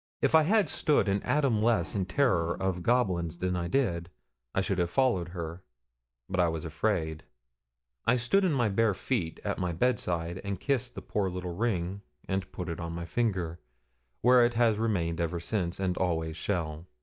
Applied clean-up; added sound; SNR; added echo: neural mask model DeepFilterNet 3.